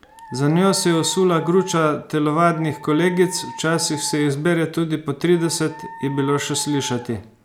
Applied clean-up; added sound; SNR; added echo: none; Dog; 17 dB; none.